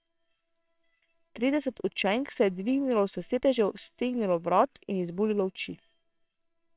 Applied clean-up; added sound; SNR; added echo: neural separator model SepFormer WHAMR!.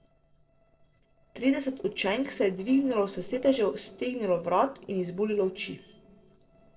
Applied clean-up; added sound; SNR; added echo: neural separator model SepFormer DNS4.